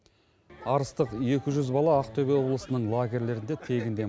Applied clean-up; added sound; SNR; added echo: none; none; none; none.